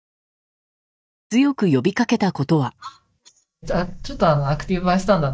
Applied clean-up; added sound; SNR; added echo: neural mask model DeepFilterNet 3.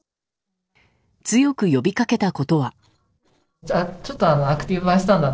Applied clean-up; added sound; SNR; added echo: neural separator model SepFormer DNS4.